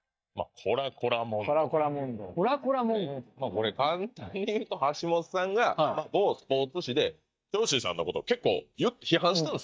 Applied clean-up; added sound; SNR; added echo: neural mask model DeepFilterNet 3.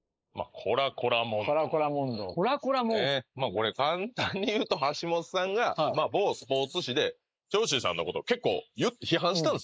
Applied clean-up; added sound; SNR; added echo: neural mask model Resemble Enhance denoiser.